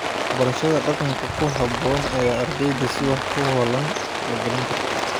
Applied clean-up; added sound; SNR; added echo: none; Rain; 2 dB; none.